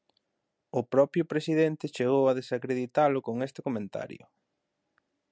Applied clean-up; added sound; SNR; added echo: none; none; none; none.